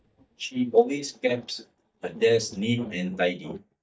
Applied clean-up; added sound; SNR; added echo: neural mask model DeepFilterNet 3.